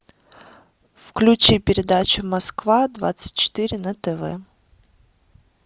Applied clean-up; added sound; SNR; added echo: none; none; none; none.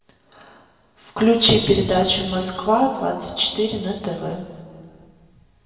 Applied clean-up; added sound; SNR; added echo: none; none; none; reverberation time 2.0 s.